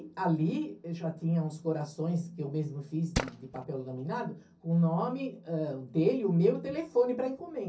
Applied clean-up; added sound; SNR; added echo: none; Tools; 3 dB; reverberation time 0.3 s.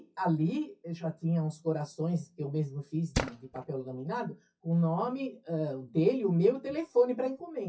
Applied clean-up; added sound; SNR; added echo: classical method WPE with log-MMSE.